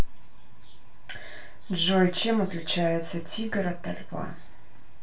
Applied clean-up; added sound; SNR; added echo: none; none; none; reverberation time 0.3 s.